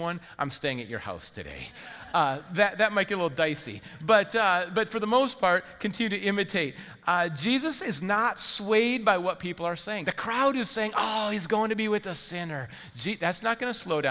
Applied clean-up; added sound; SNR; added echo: none; none; none; none.